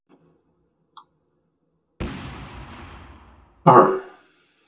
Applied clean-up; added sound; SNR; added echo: none; Boom; 14 dB; reverberation time 0.2 s.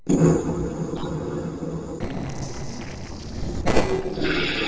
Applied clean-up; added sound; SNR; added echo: neural separator model SepFormer DNS4.